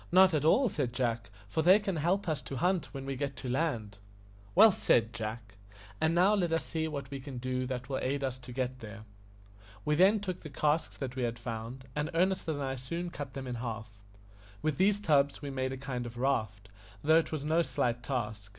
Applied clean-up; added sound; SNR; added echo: none; none; none; none.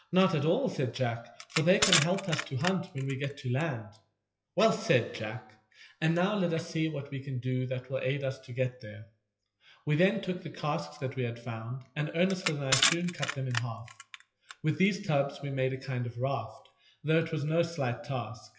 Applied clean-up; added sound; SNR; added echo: classical method WPE with log-MMSE.